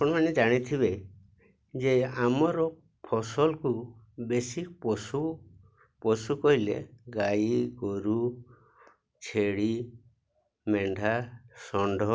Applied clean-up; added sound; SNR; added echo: none; none; none; none.